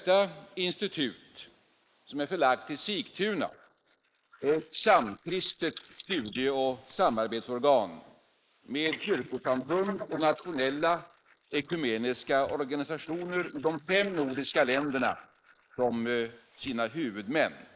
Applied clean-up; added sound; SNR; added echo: neural mask model Resemble Enhance denoiser.